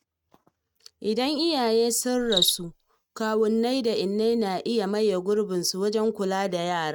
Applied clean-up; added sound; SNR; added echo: neural mask model RNNoise.